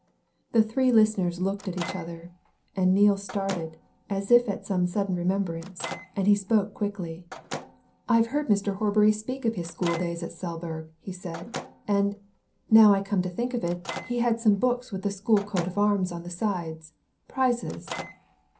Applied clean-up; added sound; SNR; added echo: none; Microwave oven; 17 dB; reverberation time 0.3 s.